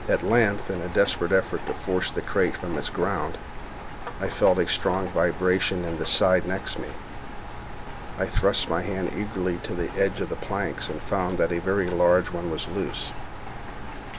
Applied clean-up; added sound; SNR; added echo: none; Rain; 8 dB; none.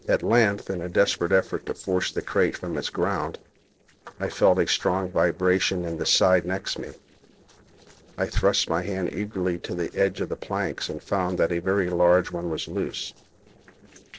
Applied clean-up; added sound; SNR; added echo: neural separator model SepFormer DNS4.